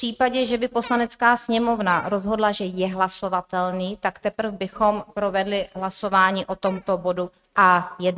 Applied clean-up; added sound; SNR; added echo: neural mask model RNNoise.